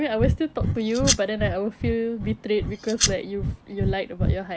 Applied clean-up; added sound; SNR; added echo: none; Breathing + Domestic sounds, home sounds; 1 dB; none.